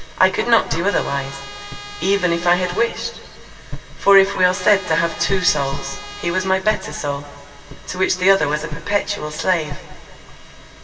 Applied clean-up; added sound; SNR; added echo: none; Trumpet; 15 dB; reverberation time 1.9 s.